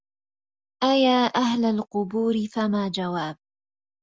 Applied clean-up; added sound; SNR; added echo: none; none; none; none.